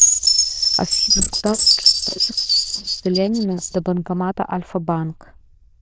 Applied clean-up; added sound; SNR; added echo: neural diffusion model UNIVERSE++.